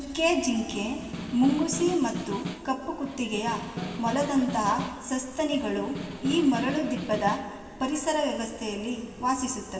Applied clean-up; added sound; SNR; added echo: none; Snare drum; 10 dB; reverberation time 2.6 s.